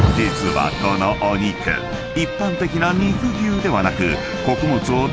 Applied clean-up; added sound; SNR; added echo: none; Bowed string instrument + Rain; 5 dB; none.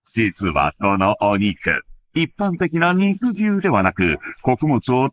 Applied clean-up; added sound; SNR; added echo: neural mask model Resemble Enhance denoiser.